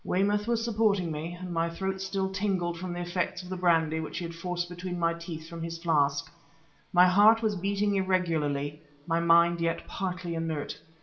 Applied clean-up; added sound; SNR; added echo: none; none; none; reverberation time 1.3 s.